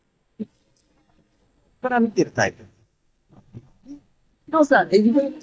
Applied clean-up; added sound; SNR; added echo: neural mask model DeepFilterNet 3.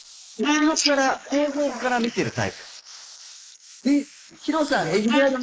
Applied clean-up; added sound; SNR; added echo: neural mask model Resemble Enhance denoiser.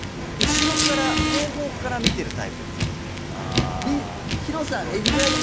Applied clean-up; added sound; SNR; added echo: none; Car; -4 dB; none.